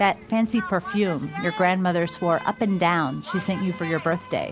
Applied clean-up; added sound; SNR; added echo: none; none; none; none.